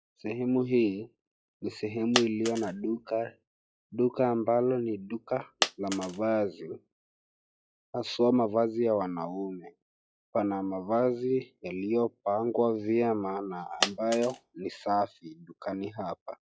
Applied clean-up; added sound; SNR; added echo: classical method log-MMSE.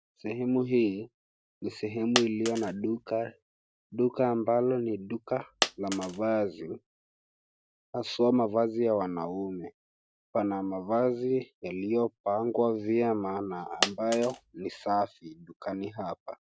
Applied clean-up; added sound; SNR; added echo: none; Coin (dropping); 6 dB; none.